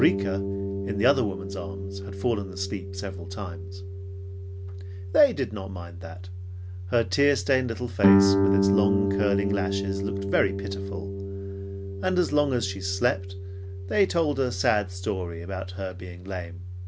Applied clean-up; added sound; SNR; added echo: none; Guitar; 2 dB; none.